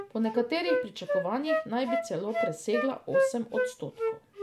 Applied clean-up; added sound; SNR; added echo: none; Wind instrument, woodwind instrument; -1 dB; none.